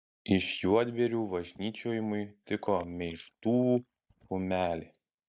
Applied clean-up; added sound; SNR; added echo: neural mask model DeepFilterNet 3.